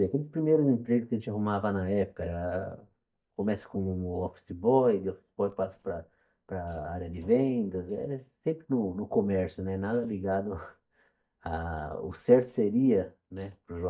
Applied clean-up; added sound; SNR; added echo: neural mask model DeepFilterNet 3.